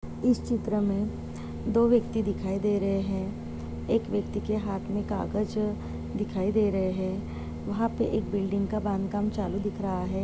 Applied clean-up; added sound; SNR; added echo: none; none; none; none.